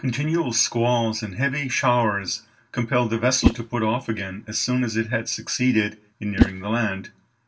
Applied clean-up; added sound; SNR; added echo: none; Whoosh, swoosh, swish; 4 dB; reverberation time 0.2 s.